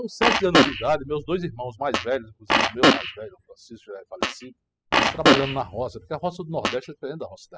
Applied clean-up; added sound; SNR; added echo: classical method spectral subtraction.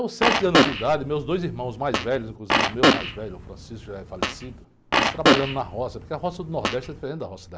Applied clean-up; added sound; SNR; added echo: none; Fart; -4 dB; none.